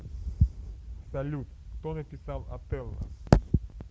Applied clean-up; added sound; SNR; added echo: none; none; none; none.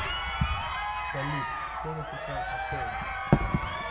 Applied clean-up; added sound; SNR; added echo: none; Crowd; 0 dB; reverberation time 0.8 s.